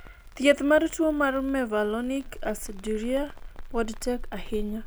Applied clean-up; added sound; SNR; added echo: none; Crackle; 11 dB; none.